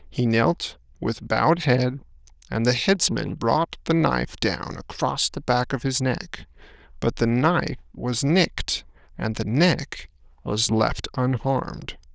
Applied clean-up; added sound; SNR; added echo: neural diffusion model UNIVERSE++.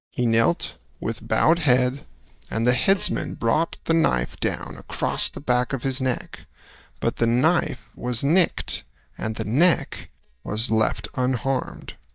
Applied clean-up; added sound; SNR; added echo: neural mask model DeepFilterNet 3.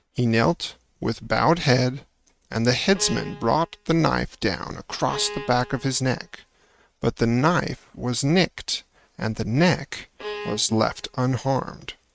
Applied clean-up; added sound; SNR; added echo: neural mask model RNNoise.